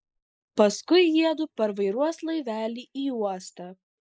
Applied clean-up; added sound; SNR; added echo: neural mask model Resemble Enhance denoiser.